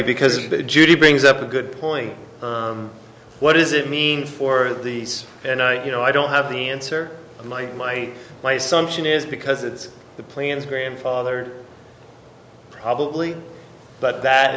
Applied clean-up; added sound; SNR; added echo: none; none; none; none.